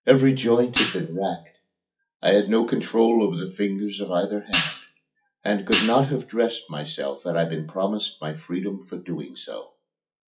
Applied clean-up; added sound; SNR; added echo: classical method WPE with log-MMSE.